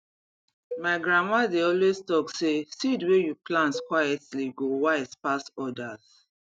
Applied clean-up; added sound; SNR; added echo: none; Cowbell; 18 dB; none.